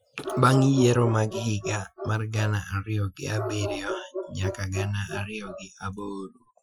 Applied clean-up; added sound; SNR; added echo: classical method Wiener filter.